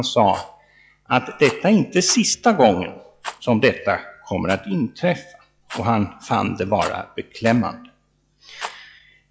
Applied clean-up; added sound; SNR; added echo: classical method log-MMSE.